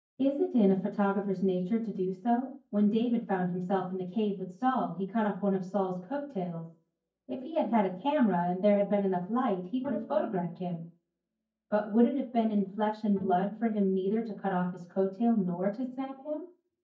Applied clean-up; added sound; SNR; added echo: neural mask model DeepFilterNet 3.